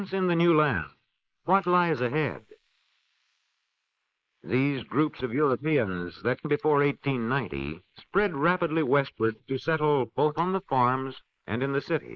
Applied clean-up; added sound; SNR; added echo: neural mask model Resemble Enhance denoiser.